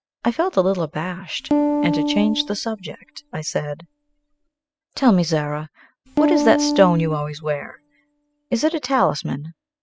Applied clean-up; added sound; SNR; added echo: classical method spectral subtraction.